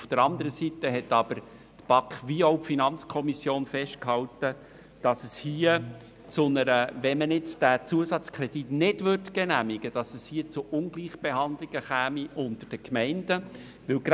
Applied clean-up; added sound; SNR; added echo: none; none; none; none.